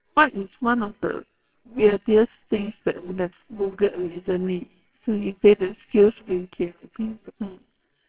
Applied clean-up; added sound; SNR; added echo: neural separator model SepFormer WHAMR!.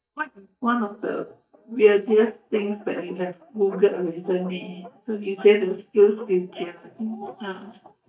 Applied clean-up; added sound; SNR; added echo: neural mask model DeepFilterNet 3.